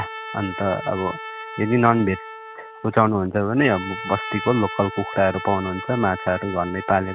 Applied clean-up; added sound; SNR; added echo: none; Trumpet; 11 dB; none.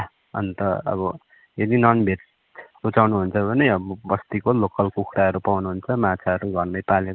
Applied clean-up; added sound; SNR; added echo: none; none; none; none.